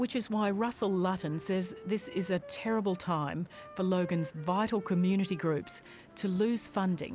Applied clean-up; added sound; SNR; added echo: none; Wind instrument, woodwind instrument; 19 dB; none.